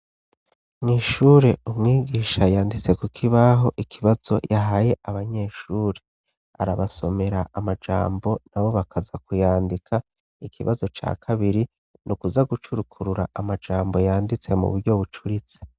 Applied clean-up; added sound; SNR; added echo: none; none; none; none.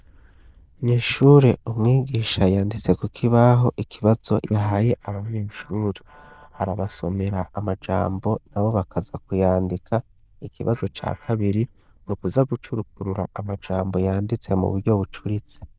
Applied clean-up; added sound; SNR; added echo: neural diffusion model UNIVERSE++.